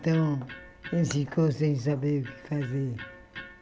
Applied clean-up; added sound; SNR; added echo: none; Electric guitar; 19 dB; none.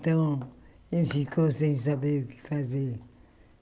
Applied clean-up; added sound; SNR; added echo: none; none; none; none.